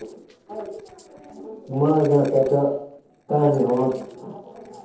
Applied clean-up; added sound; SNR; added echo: neural separator model SepFormer DNS4.